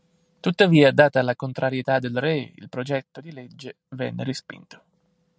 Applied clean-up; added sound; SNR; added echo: none; none; none; none.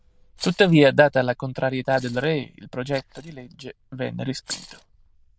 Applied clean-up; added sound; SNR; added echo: neural diffusion model UNIVERSE++.